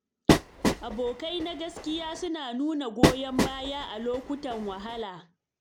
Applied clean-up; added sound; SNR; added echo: none; Train; -5 dB; none.